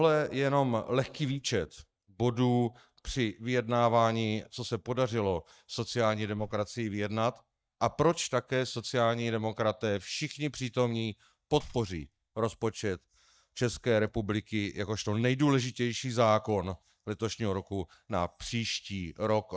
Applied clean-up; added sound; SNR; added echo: neural mask model DeepFilterNet 3.